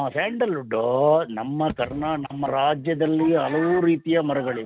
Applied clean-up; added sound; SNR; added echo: neural mask model RNNoise.